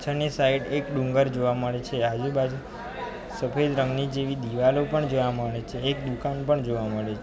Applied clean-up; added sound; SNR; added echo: none; none; none; none.